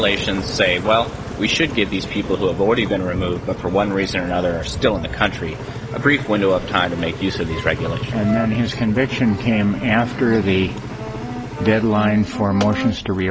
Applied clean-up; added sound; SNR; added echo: none; Engine; 8 dB; none.